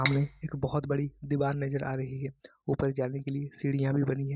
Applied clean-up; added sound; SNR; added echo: none; Cutlery, silverware; 3 dB; none.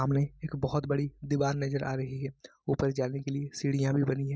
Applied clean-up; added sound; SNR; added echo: none; none; none; none.